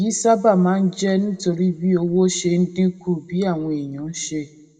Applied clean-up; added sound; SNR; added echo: none; none; none; reverberation time 0.7 s.